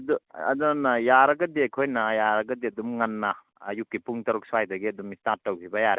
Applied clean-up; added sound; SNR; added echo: none; none; none; none.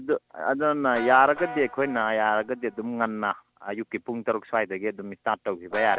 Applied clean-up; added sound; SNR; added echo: none; Guitar; 16 dB; none.